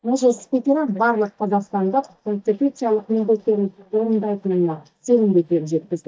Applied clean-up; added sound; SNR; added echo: neural mask model DeepFilterNet 3.